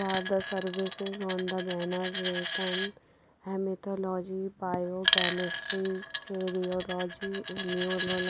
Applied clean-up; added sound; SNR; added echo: none; Coin (dropping); -2 dB; none.